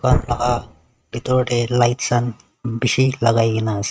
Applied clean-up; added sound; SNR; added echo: neural mask model RNNoise.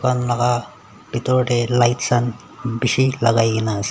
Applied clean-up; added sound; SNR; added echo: none; none; none; none.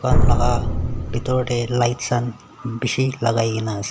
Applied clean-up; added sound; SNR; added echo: none; Drum; -1 dB; none.